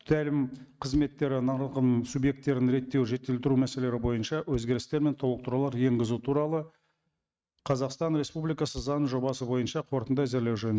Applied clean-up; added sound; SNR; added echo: neural mask model RNNoise.